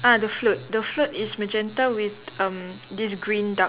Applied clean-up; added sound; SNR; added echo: none; none; none; none.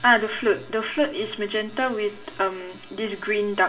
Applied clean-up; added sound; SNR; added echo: none; none; none; reverberation time 0.4 s.